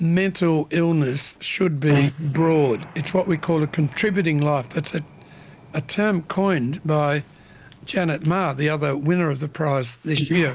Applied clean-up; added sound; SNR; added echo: neural mask model Resemble Enhance denoiser.